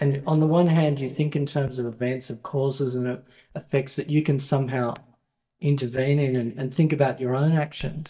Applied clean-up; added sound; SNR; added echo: neural mask model DeepFilterNet 3.